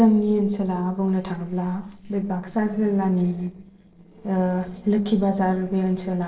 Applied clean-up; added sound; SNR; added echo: neural separator model SepFormer DNS4.